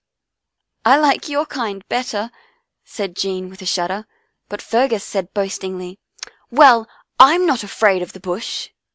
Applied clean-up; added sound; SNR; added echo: none; none; none; none.